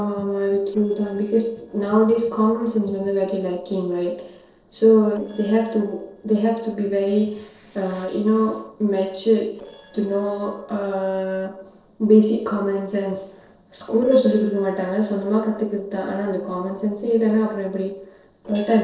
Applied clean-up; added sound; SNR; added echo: neural separator model SepFormer DNS4.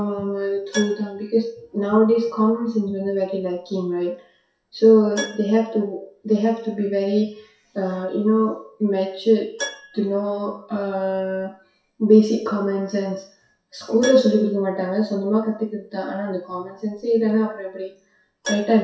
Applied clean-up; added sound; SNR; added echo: classical method WPE with log-MMSE.